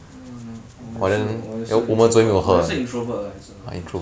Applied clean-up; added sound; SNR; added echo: none; none; none; none.